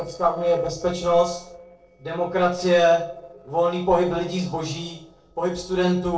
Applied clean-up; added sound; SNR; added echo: neural separator model SepFormer DNS4.